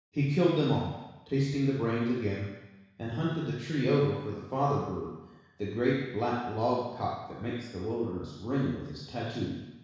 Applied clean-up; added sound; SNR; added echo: none; none; none; reverberation time 1.1 s.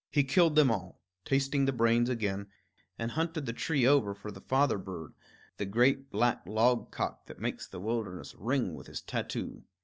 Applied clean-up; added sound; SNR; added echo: none; none; none; none.